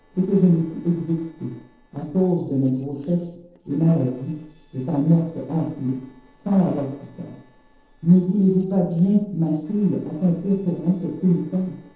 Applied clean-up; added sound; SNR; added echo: neural separator model SepFormer DNS4.